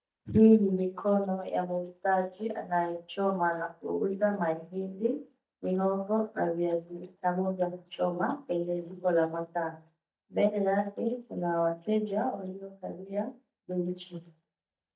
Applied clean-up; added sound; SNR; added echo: neural mask model DeepFilterNet 3.